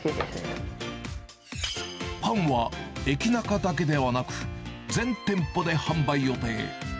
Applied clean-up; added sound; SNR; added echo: none; none; none; none.